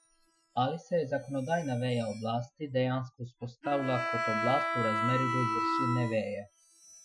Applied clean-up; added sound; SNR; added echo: classical method Wiener filter.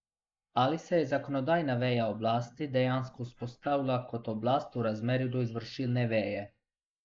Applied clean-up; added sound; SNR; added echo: neural mask model Resemble Enhance denoiser.